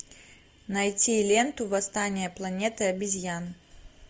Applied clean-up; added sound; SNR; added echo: none; none; none; none.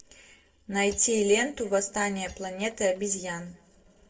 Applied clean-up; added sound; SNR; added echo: neural separator model SepFormer DNS4.